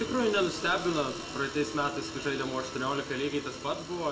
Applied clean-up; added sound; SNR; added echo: none; none; none; reverberation time 1.4 s.